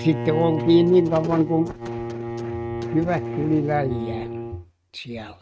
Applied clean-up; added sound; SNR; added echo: neural mask model RNNoise.